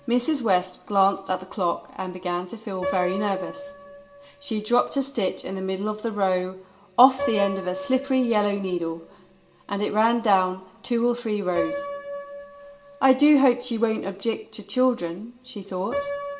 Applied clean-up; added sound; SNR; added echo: none; Piano; 13 dB; reverberation time 0.7 s.